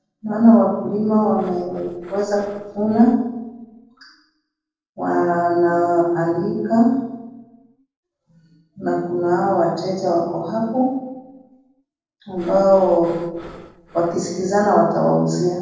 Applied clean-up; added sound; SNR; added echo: neural separator model SepFormer DNS4.